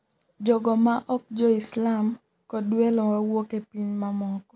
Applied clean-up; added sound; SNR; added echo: none; none; none; none.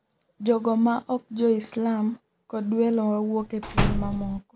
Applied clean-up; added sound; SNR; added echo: none; Slam; 1 dB; none.